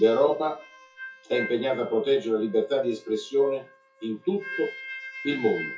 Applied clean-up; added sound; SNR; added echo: classical method WPE with log-MMSE.